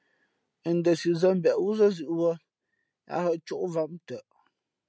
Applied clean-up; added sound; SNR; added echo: none; none; none; none.